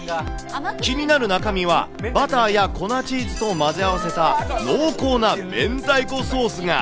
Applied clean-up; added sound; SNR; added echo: none; Crackle; 16 dB; none.